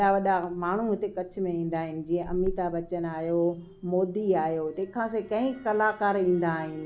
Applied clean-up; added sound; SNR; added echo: none; Crackle; 17 dB; none.